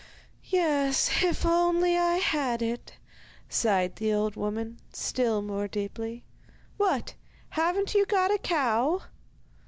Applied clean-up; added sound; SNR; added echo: none; none; none; none.